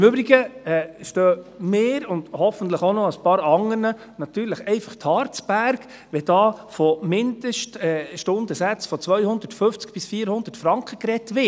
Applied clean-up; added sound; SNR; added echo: none; none; none; none.